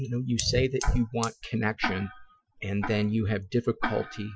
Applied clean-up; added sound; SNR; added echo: classical method Wiener filter.